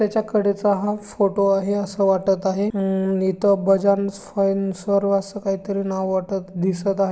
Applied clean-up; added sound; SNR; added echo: none; none; none; none.